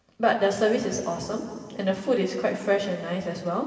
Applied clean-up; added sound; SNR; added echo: none; none; none; reverberation time 2.7 s.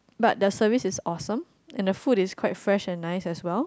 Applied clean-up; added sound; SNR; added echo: none; none; none; none.